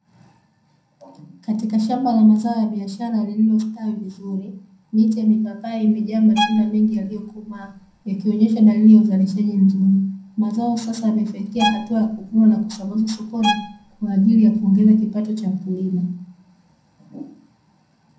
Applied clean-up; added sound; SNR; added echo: none; Bowed string instrument; 10 dB; reverberation time 0.6 s.